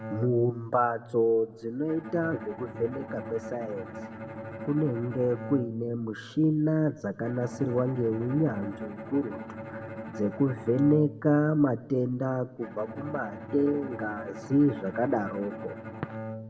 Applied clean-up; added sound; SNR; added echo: none; Bowed string instrument; 12 dB; reverberation time 1.7 s.